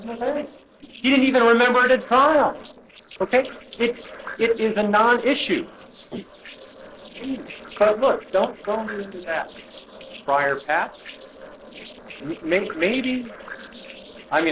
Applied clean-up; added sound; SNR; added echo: neural separator model SepFormer DNS4.